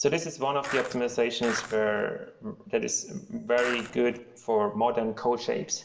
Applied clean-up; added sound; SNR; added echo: none; Skateboard; 8 dB; reverberation time 0.7 s.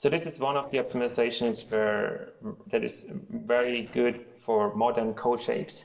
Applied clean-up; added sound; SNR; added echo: neural separator model SepFormer DNS4.